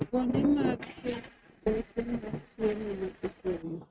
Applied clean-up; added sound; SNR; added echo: neural mask model RNNoise.